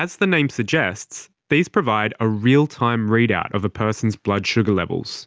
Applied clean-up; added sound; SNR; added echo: none; none; none; none.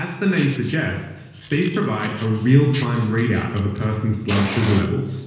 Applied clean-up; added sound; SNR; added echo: none; Fire; 14 dB; reverberation time 1.1 s.